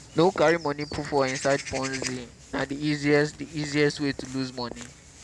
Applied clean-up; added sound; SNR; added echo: none; Walk, footsteps / Bird vocalization, bird call, bird song; 14 dB; none.